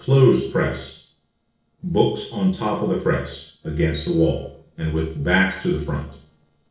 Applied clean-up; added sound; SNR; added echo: neural separator model SepFormer DNS4.